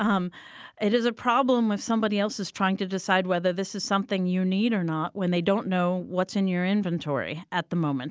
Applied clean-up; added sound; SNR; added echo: none; none; none; none.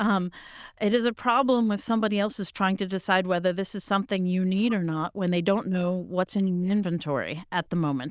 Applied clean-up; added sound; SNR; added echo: neural diffusion model UNIVERSE++.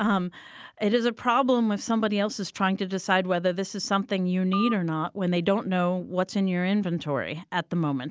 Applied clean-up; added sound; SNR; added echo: none; Telephone; 12 dB; none.